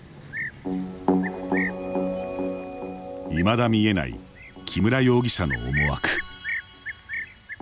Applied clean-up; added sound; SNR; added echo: none; Cricket; 10 dB; none.